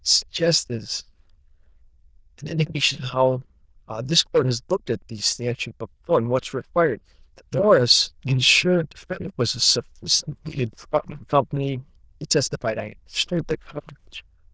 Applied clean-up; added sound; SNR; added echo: neural diffusion model UNIVERSE++.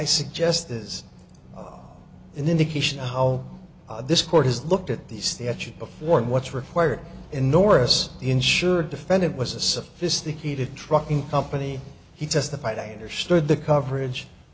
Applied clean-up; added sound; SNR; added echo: none; none; none; none.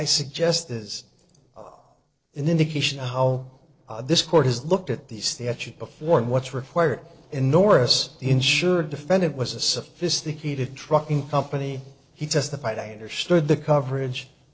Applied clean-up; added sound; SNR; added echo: neural separator model SepFormer DNS4.